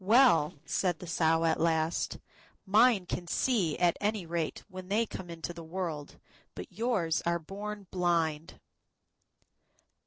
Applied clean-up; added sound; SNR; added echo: neural separator model SepFormer DNS4.